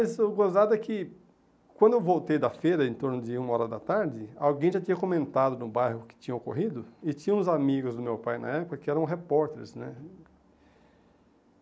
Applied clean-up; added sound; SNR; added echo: none; none; none; none.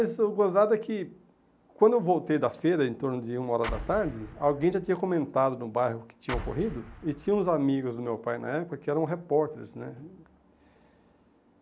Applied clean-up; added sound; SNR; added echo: none; Explosion; 11 dB; none.